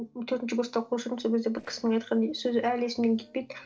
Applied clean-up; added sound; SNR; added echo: neural separator model SepFormer DNS4.